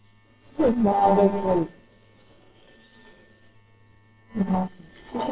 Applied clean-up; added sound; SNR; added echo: neural separator model SepFormer WHAMR!.